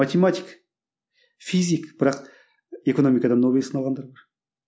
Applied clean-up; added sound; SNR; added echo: none; none; none; none.